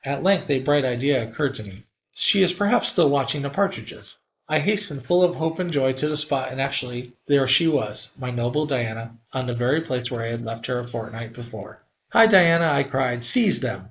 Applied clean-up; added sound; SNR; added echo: neural mask model Resemble Enhance denoiser.